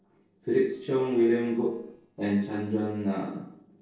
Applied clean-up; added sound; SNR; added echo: neural separator model SepFormer DNS4.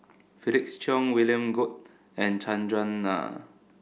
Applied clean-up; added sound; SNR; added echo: none; none; none; none.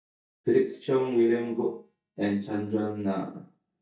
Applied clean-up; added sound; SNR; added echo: neural mask model DeepFilterNet 3.